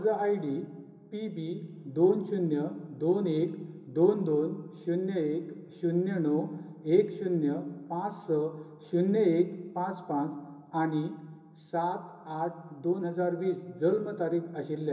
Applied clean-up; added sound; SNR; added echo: none; none; none; reverberation time 0.2 s.